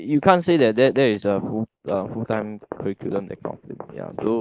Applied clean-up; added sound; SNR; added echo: neural mask model Resemble Enhance denoiser.